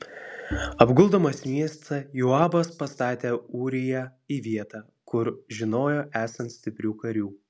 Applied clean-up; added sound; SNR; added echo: none; Bowed string instrument; 13 dB; none.